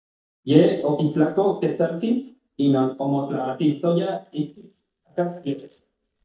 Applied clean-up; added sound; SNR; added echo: neural mask model DeepFilterNet 3.